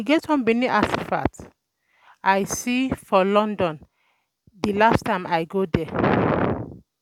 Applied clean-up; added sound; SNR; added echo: none; none; none; none.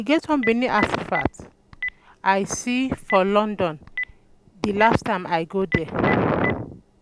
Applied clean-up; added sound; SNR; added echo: none; Telephone; 12 dB; none.